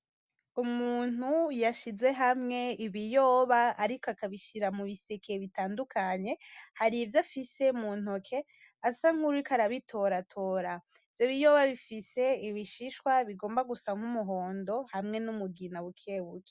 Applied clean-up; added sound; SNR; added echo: none; none; none; none.